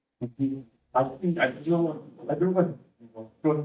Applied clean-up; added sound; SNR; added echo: neural mask model DeepFilterNet 3.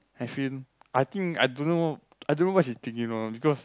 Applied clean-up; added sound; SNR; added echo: none; none; none; none.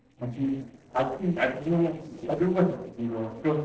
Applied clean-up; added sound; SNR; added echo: neural separator model SepFormer DNS4.